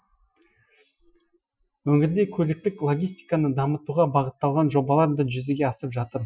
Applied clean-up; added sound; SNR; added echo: classical method Wiener filter.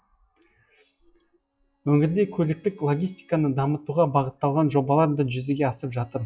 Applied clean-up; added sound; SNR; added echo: classical method log-MMSE.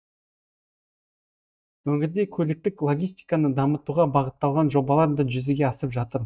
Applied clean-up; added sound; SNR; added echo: neural mask model DeepFilterNet 3.